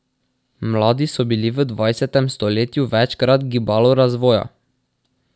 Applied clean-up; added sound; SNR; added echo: none; none; none; none.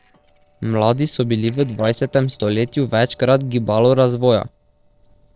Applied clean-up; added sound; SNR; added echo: neural separator model SepFormer DNS4.